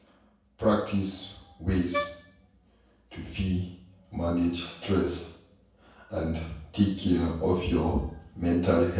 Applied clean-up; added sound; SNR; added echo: none; Wind instrument, woodwind instrument; 5 dB; reverberation time 0.6 s.